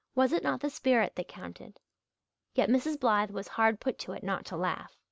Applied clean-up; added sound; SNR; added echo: none; none; none; none.